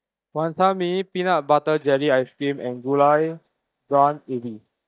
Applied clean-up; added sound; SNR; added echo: neural mask model DeepFilterNet 3.